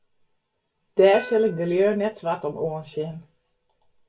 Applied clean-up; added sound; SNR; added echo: none; Plucked string instrument; 19 dB; reverberation time 0.2 s.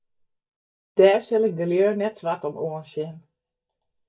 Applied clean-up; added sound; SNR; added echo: neural mask model DeepFilterNet 3.